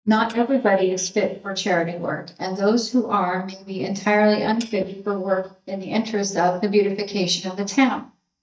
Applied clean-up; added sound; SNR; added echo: neural mask model DeepFilterNet 3.